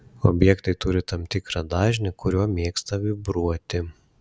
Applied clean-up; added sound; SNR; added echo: none; none; none; none.